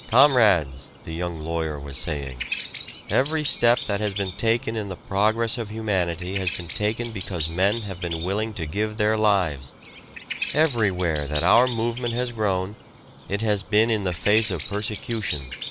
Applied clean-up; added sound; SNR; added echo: none; Bird vocalization, bird call, bird song; 13 dB; none.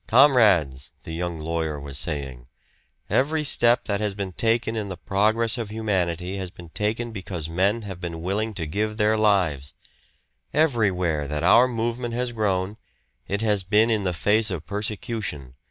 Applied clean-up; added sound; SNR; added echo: none; none; none; none.